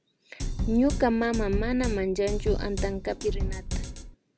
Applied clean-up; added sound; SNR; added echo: none; Drum kit; 2 dB; none.